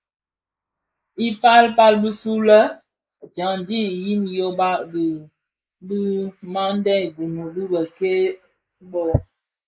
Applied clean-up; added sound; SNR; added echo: neural mask model Resemble Enhance denoiser.